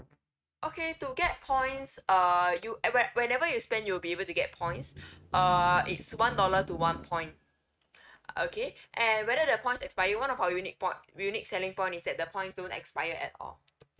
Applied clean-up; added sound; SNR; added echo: neural mask model RNNoise.